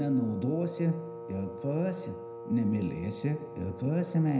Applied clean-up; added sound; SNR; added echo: none; Wind instrument, woodwind instrument; 11 dB; reverberation time 0.7 s.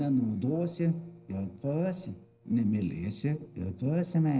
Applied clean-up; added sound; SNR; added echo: neural separator model SepFormer DNS4.